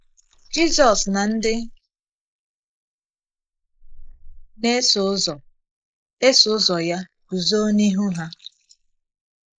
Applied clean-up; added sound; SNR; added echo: neural mask model Resemble Enhance denoiser.